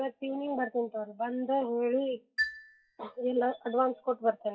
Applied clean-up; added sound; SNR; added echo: classical method WPE with log-MMSE.